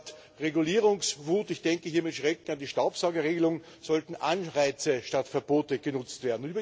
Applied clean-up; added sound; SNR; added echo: none; none; none; none.